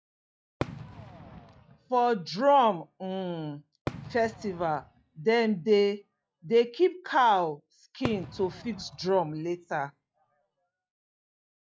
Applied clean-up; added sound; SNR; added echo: classical method log-MMSE.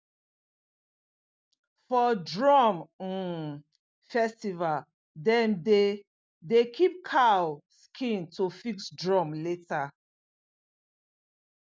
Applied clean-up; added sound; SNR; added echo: none; none; none; none.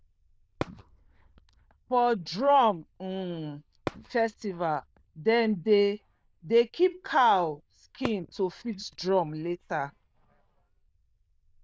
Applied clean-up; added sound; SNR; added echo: neural diffusion model UNIVERSE++.